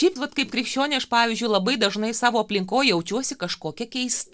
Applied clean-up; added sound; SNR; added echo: none; none; none; none.